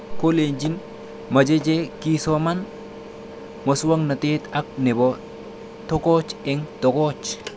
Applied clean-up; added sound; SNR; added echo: none; Mechanical fan; 15 dB; none.